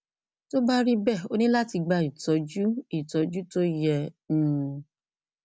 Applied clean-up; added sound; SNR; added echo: none; none; none; none.